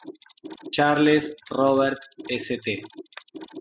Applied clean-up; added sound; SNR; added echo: classical method spectral subtraction.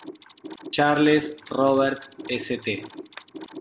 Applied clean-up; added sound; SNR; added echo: none; Mechanisms; 16 dB; none.